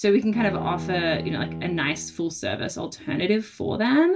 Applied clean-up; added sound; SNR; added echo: none; Bowed string instrument; 11 dB; reverberation time 0.2 s.